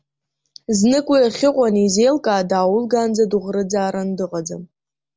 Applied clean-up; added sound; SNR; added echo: none; none; none; none.